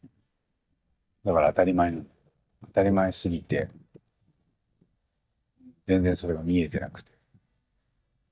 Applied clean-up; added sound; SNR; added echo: neural mask model DeepFilterNet 3.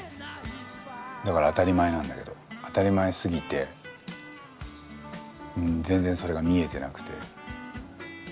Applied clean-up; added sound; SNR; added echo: none; none; none; none.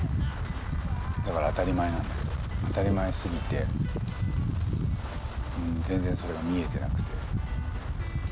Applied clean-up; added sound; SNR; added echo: none; Wind; -4 dB; none.